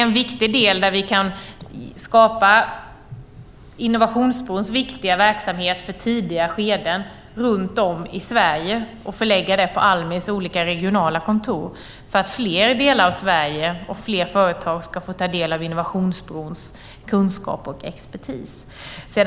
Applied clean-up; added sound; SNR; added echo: none; none; none; none.